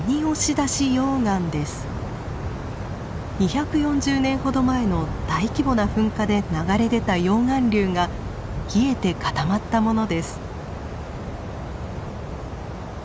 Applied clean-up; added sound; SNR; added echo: none; none; none; none.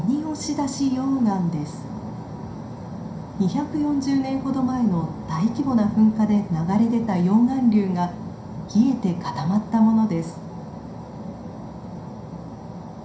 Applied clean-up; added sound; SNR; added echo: none; none; none; reverberation time 0.5 s.